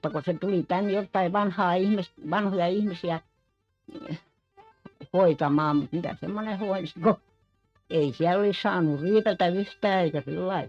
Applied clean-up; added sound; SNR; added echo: neural mask model RNNoise.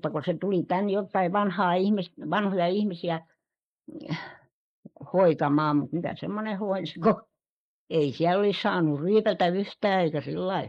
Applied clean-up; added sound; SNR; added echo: neural mask model Resemble Enhance denoiser.